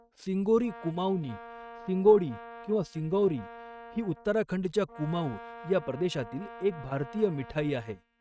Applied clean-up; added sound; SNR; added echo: neural mask model RNNoise.